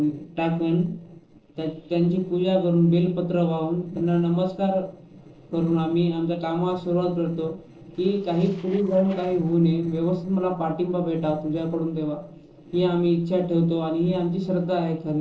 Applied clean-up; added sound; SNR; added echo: neural separator model SepFormer DNS4.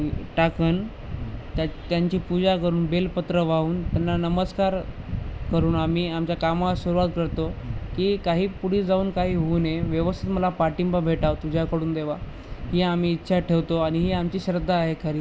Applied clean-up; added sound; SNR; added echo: none; none; none; none.